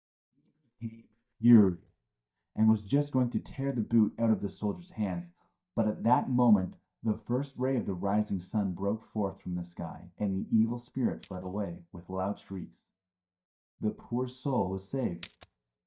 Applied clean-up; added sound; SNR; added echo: neural mask model DeepFilterNet 3.